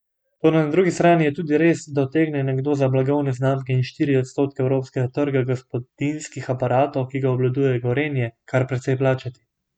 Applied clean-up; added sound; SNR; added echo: none; none; none; none.